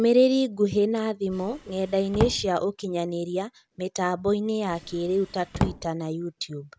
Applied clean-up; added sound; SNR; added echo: none; Drawer open or close; 7 dB; none.